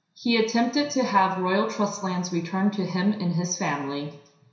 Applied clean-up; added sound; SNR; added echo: none; none; none; reverberation time 0.6 s.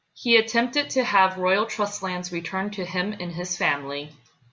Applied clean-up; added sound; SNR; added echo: none; none; none; none.